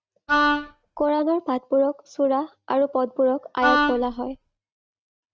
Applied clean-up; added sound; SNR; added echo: neural mask model RNNoise.